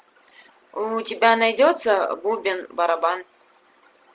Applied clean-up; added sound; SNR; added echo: none; none; none; none.